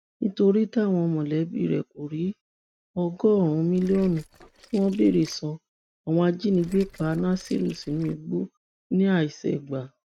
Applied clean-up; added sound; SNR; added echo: neural mask model RNNoise.